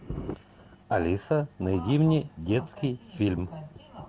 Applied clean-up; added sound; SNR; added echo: none; none; none; none.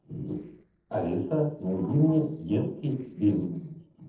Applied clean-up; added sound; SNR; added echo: neural separator model SepFormer DNS4.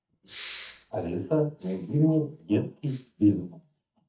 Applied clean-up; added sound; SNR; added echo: neural mask model DeepFilterNet 3.